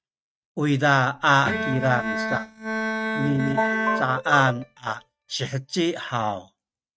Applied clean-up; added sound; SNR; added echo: neural mask model RNNoise.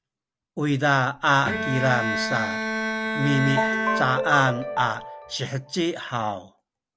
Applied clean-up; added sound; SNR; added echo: none; Bowed string instrument + Ringtone; 2 dB; none.